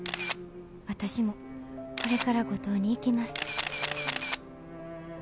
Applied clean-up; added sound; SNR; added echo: none; Camera; 2 dB; none.